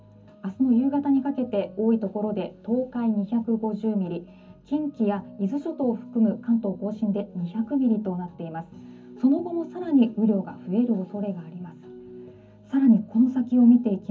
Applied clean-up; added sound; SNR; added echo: none; none; none; reverberation time 0.4 s.